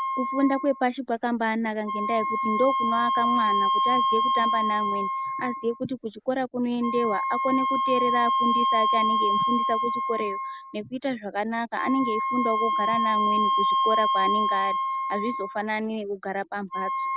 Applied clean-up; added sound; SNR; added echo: none; Wind instrument, woodwind instrument; -2 dB; none.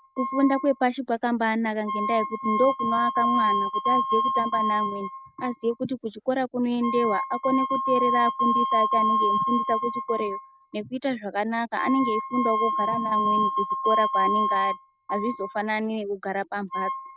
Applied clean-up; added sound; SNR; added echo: neural mask model RNNoise.